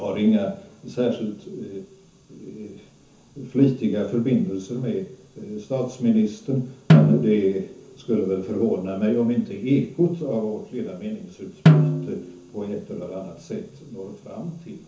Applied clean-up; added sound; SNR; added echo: none; Snare drum; -3 dB; reverberation time 0.9 s.